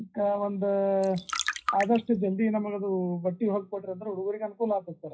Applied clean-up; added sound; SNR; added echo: classical method WPE with log-MMSE.